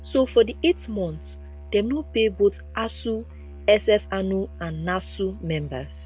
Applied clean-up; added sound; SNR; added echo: none; Musical instrument; 15 dB; none.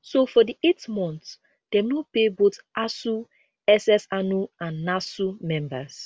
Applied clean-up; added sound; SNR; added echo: none; none; none; none.